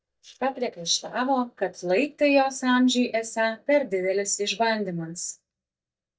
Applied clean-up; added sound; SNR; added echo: neural mask model DeepFilterNet 3.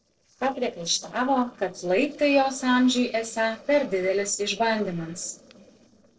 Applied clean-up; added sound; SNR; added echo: neural separator model SepFormer DNS4.